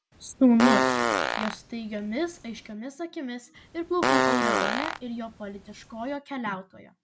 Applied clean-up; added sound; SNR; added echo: none; Fart; -1 dB; none.